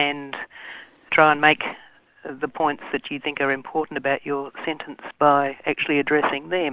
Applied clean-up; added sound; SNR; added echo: none; none; none; none.